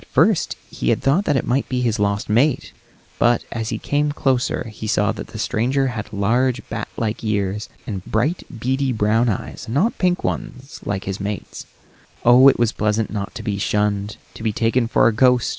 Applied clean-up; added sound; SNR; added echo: none; none; none; none.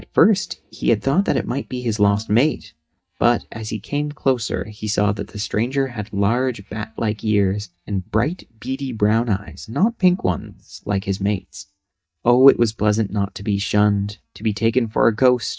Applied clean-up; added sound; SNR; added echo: neural mask model DeepFilterNet 3.